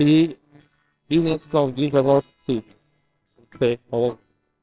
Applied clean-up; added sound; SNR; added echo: neural separator model SepFormer WHAMR!.